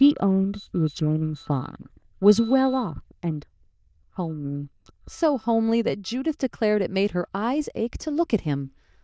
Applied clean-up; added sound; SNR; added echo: neural diffusion model UNIVERSE++.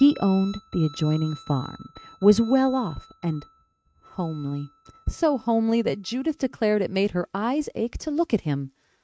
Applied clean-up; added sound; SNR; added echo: neural mask model RNNoise.